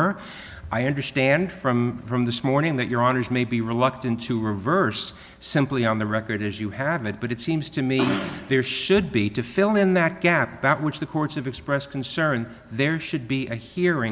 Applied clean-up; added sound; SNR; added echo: none; none; none; none.